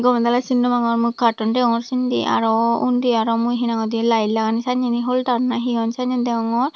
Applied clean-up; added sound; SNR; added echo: none; none; none; none.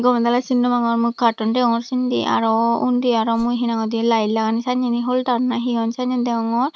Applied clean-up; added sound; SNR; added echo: neural mask model RNNoise.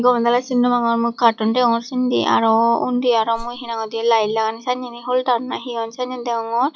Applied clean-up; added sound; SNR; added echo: classical method log-MMSE.